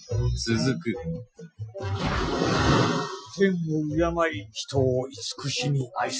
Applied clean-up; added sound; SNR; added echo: classical method Wiener filter.